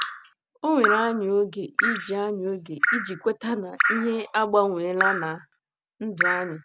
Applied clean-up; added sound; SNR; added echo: none; Drip; 2 dB; none.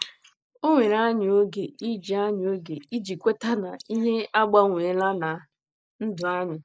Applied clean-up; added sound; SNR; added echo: neural mask model Resemble Enhance denoiser.